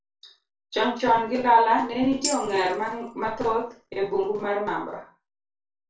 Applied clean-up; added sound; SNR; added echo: none; Tambourine; 10 dB; reverberation time 0.3 s.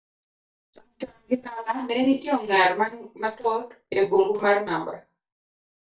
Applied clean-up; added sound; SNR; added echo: neural mask model DeepFilterNet 3.